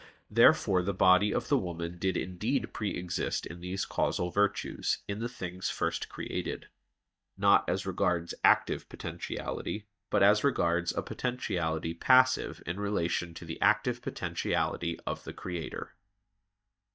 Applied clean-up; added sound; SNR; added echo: neural mask model DeepFilterNet 3.